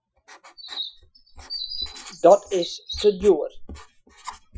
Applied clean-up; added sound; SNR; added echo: classical method Wiener filter.